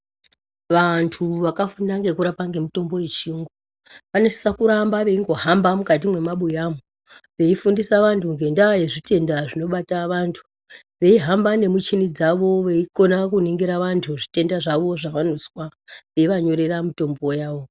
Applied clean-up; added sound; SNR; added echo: none; none; none; none.